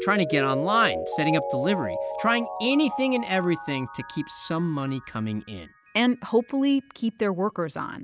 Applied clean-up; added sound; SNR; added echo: none; Mallet percussion; 8 dB; none.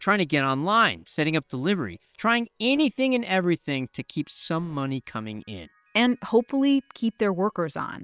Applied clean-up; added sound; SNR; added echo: neural separator model SepFormer WHAM!.